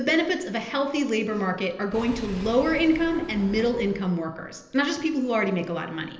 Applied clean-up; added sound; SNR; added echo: none; Engine / Car; 14 dB; reverberation time 1.4 s.